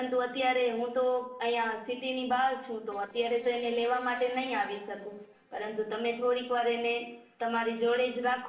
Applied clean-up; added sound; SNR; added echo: neural separator model SepFormer DNS4.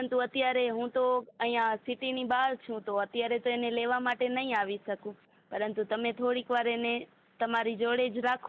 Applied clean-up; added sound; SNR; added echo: none; none; none; none.